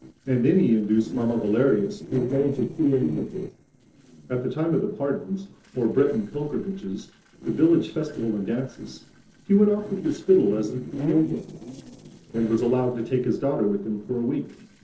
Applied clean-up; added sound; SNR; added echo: neural separator model SepFormer DNS4.